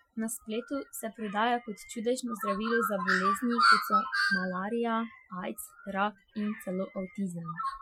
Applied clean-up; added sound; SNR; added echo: classical method Wiener filter.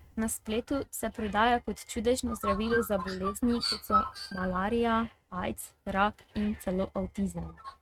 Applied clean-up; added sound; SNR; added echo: neural mask model RNNoise.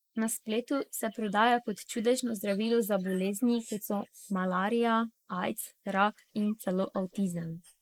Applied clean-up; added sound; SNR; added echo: neural mask model Resemble Enhance denoiser.